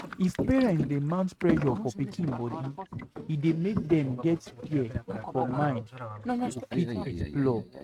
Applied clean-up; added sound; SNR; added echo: neural mask model RNNoise.